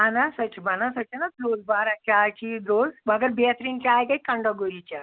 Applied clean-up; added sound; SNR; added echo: none; none; none; none.